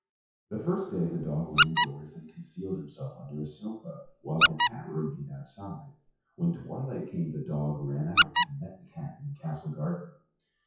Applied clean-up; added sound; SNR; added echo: classical method WPE with log-MMSE.